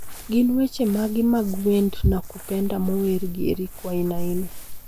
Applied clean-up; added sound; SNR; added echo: none; Crumpling, crinkling; 8 dB; none.